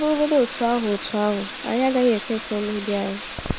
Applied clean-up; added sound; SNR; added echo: none; Bathtub (filling or washing); 3 dB; none.